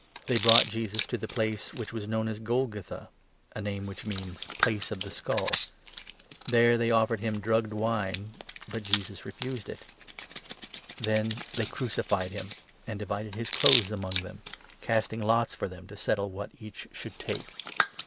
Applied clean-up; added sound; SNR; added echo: none; Hands; 6 dB; none.